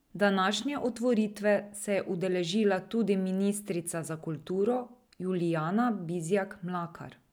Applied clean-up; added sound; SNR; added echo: none; none; none; none.